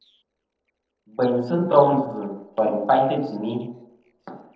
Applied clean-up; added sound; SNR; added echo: neural separator model SepFormer DNS4.